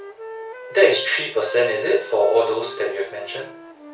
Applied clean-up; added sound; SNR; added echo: none; Wind instrument, woodwind instrument; 14 dB; reverberation time 0.3 s.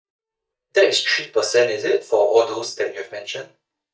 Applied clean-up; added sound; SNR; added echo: neural mask model DeepFilterNet 3.